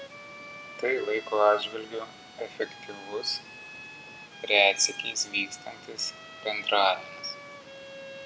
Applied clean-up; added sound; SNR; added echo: none; Bowed string instrument; 16 dB; none.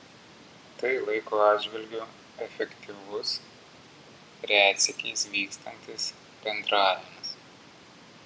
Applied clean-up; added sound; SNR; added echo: none; none; none; none.